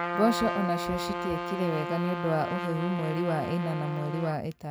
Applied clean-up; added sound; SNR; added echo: none; Trumpet; 4 dB; none.